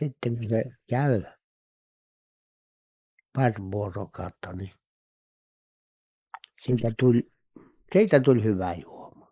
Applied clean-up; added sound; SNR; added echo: neural mask model Resemble Enhance denoiser.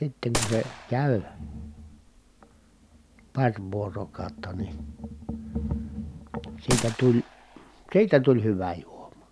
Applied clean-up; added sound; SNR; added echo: none; Gunshot, gunfire; 9 dB; none.